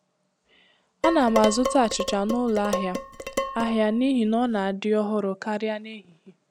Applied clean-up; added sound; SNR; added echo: none; Dishes, pots, and pans; 6 dB; none.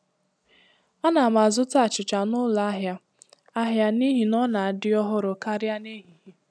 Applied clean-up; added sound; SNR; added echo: none; none; none; none.